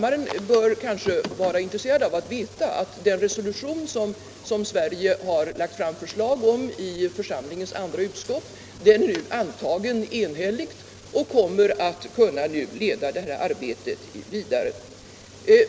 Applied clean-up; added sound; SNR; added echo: none; none; none; none.